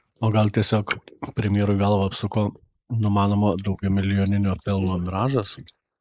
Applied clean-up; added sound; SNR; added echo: neural mask model Resemble Enhance denoiser.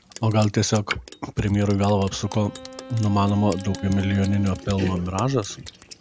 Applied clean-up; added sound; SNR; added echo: none; Bowed string instrument + Drip; 14 dB; none.